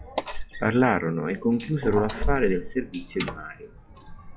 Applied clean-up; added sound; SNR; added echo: classical method log-MMSE.